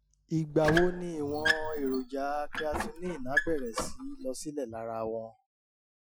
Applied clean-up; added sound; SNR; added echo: classical method Wiener filter.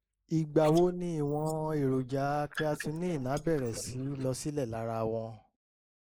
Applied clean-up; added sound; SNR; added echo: neural mask model Resemble Enhance denoiser.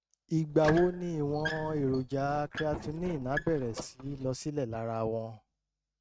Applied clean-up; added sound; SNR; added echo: neural mask model RNNoise.